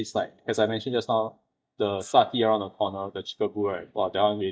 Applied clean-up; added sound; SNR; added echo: neural mask model DeepFilterNet 3.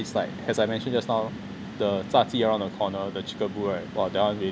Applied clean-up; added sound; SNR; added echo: none; none; none; none.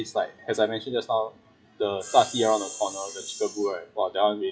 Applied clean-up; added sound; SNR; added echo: classical method WPE with log-MMSE.